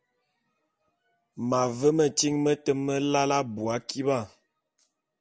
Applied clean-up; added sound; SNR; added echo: none; none; none; none.